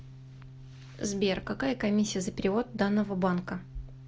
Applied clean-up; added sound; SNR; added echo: none; Organ; 17 dB; none.